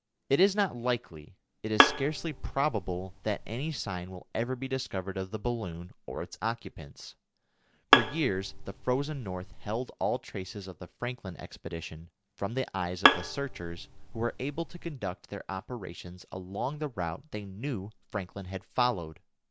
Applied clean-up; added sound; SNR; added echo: none; Bowed string instrument; -3 dB; none.